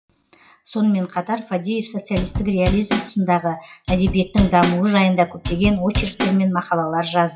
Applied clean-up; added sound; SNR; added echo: classical method WPE with log-MMSE.